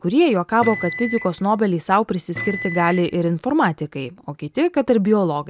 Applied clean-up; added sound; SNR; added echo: none; Microwave oven; 11 dB; none.